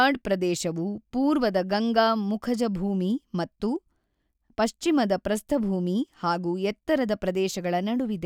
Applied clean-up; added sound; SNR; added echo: none; none; none; none.